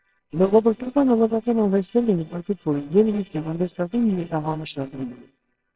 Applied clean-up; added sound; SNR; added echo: neural separator model SepFormer WHAMR!.